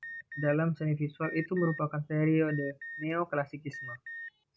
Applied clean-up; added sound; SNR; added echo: none; Alarm; 14 dB; none.